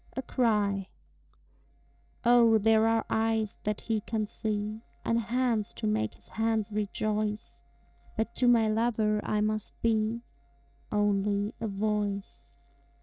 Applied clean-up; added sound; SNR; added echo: neural separator model SepFormer DNS4.